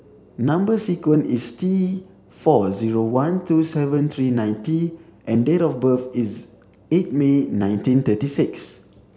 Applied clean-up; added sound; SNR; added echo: none; none; none; none.